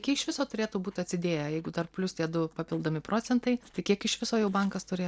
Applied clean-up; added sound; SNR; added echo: neural separator model SepFormer DNS4.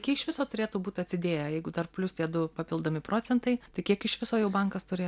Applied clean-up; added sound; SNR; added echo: none; none; none; none.